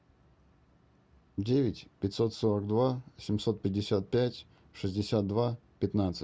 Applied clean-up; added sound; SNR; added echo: none; none; none; none.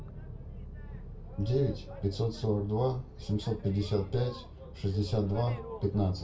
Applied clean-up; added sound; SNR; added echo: none; Boat, Water vehicle; 11 dB; reverberation time 0.3 s.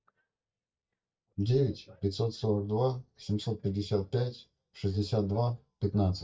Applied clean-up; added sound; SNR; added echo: neural mask model DeepFilterNet 3.